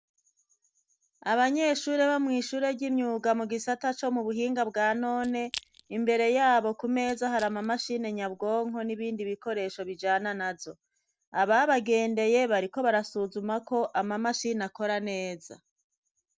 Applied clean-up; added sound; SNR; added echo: neural separator model SepFormer DNS4.